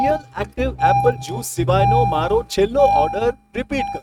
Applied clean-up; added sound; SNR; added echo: neural mask model RNNoise.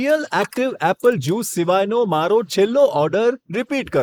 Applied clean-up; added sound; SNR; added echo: neural mask model Resemble Enhance denoiser.